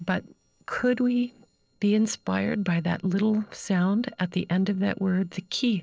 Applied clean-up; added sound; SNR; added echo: neural separator model SepFormer DNS4.